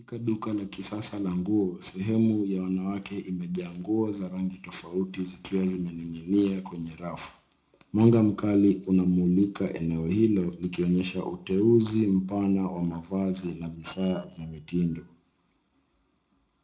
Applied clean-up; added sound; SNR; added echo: neural separator model SepFormer DNS4.